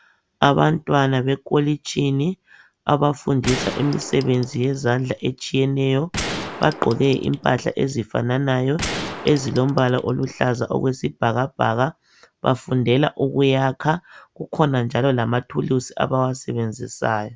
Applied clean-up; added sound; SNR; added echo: none; Gunshot, gunfire; 11 dB; none.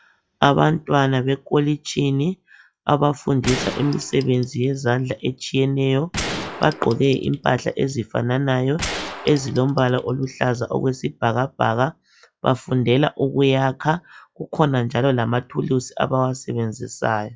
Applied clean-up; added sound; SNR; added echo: classical method log-MMSE.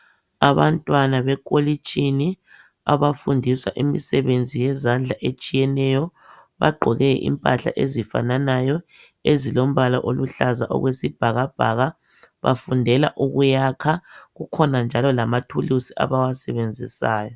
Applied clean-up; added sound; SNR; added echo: none; none; none; none.